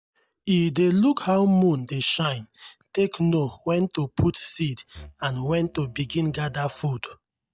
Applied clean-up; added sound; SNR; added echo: neural mask model DeepFilterNet 3.